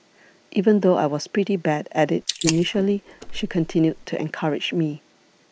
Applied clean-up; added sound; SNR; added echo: neural mask model Resemble Enhance denoiser.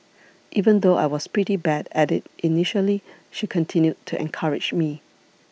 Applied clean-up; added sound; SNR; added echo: none; none; none; none.